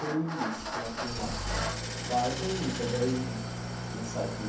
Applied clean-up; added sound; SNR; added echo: none; Idling / Engine starting; 1 dB; reverberation time 0.6 s.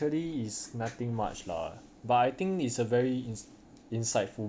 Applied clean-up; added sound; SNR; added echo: none; none; none; none.